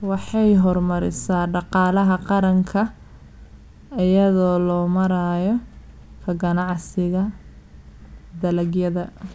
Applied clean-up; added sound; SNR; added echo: none; none; none; none.